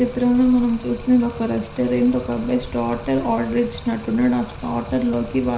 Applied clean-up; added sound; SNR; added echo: none; Stream; 17 dB; reverberation time 0.5 s.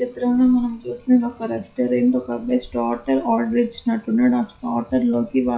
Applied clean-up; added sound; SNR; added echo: classical method WPE with log-MMSE.